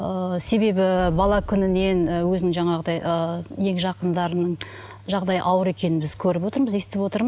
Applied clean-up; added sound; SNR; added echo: none; Boom; 12 dB; none.